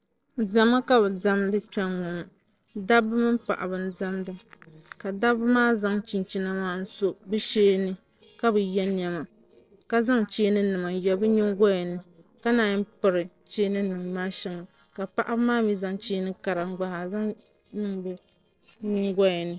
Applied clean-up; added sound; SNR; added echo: neural separator model SepFormer DNS4.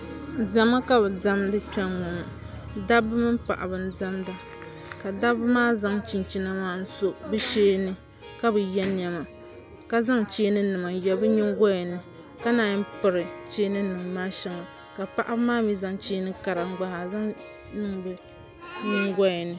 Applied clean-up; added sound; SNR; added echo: none; Harp; 19 dB; none.